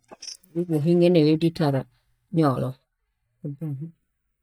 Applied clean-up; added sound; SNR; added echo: neural mask model DeepFilterNet 3.